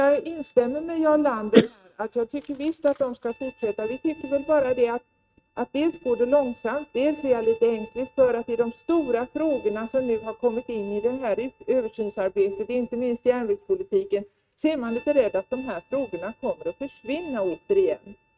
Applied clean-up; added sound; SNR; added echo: neural mask model RNNoise.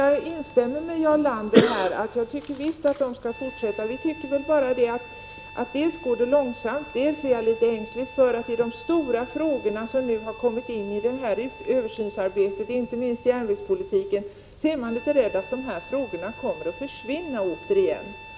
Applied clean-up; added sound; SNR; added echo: none; Harmonica; 19 dB; none.